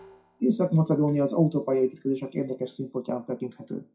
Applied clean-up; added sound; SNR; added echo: classical method WPE with log-MMSE.